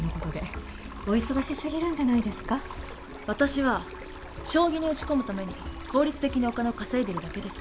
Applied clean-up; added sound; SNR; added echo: none; Stream; 14 dB; none.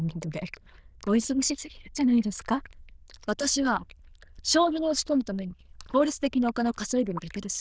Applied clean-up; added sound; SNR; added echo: neural diffusion model UNIVERSE++.